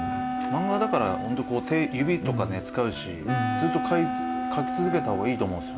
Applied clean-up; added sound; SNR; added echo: none; Wind instrument, woodwind instrument; 3 dB; none.